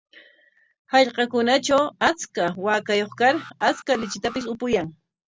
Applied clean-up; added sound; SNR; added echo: none; Alarm; 19 dB; none.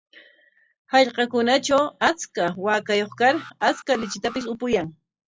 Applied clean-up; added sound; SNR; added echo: classical method log-MMSE.